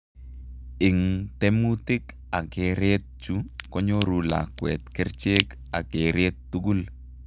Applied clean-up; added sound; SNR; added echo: none; Crack; 10 dB; none.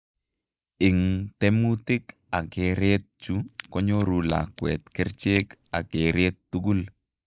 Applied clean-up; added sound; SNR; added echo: neural mask model Resemble Enhance denoiser.